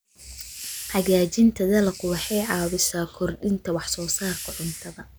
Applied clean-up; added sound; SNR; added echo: none; Hiss; 13 dB; none.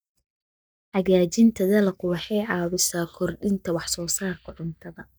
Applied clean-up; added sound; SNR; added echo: neural mask model DeepFilterNet 3.